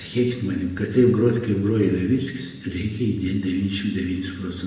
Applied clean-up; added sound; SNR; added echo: none; none; none; reverberation time 1.0 s.